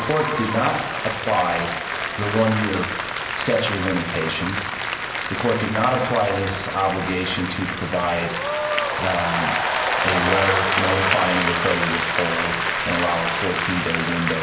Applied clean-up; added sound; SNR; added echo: none; Applause; 0 dB; none.